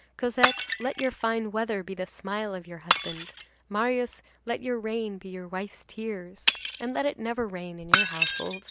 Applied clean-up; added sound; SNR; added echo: none; Shatter; 1 dB; none.